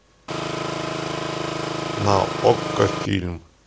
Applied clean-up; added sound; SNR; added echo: none; Engine; 2 dB; none.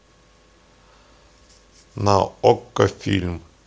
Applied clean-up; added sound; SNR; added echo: none; none; none; none.